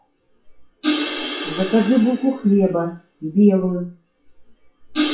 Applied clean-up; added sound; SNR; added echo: classical method WPE with log-MMSE.